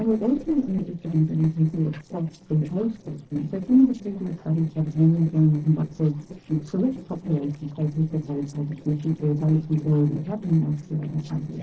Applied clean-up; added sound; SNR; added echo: neural separator model SepFormer DNS4.